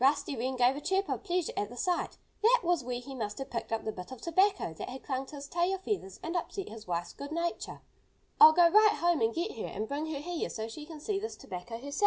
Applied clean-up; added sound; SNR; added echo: none; none; none; none.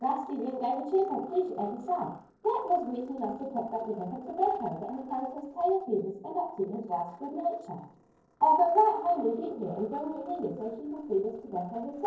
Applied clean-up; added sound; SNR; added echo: neural separator model SepFormer DNS4.